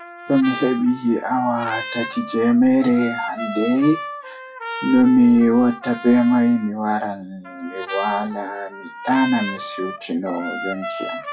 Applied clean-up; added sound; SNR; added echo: classical method WPE with log-MMSE.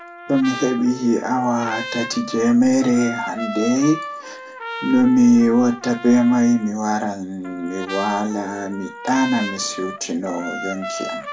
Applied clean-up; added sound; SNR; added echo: none; Trumpet; 12 dB; reverberation time 0.2 s.